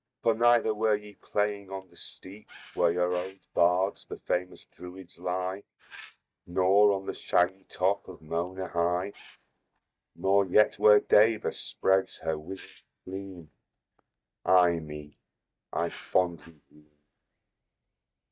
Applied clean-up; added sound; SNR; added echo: neural mask model DeepFilterNet 3.